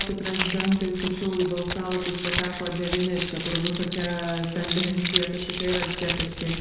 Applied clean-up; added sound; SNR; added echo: none; Keys jangling; 4 dB; reverberation time 1.0 s.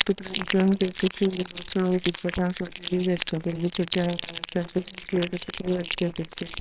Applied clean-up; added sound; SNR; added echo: neural separator model SepFormer WHAMR!.